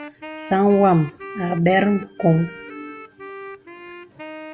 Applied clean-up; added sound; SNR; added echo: none; Wind instrument, woodwind instrument; 16 dB; none.